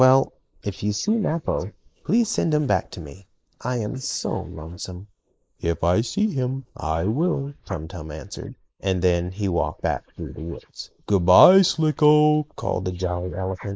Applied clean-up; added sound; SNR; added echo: neural mask model Resemble Enhance denoiser.